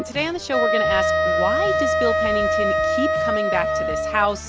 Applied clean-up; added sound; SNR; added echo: none; Wind instrument, woodwind instrument; -5 dB; none.